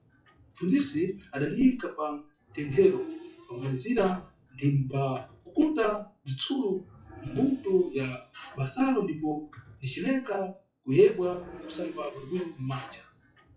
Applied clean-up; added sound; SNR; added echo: classical method WPE with log-MMSE.